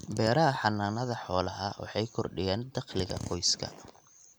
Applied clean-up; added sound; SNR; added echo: none; none; none; none.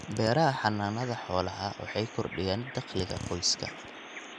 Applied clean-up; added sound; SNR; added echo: none; Bird vocalization, bird call, bird song; 14 dB; none.